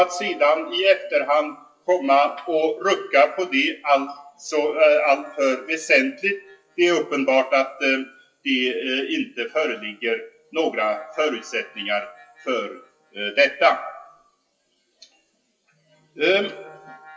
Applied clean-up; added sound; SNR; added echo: classical method WPE with log-MMSE.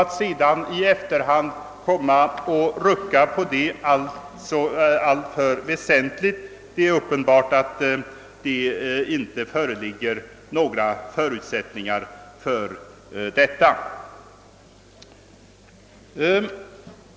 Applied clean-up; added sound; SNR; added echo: none; none; none; none.